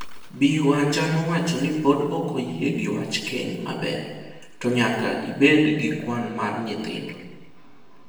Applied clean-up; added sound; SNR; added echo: none; none; none; reverberation time 1.1 s.